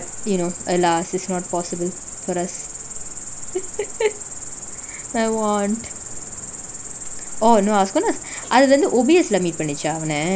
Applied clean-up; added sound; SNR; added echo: none; Cricket; 9 dB; none.